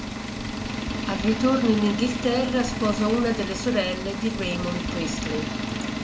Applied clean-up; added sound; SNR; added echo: none; Engine; 3 dB; reverberation time 0.5 s.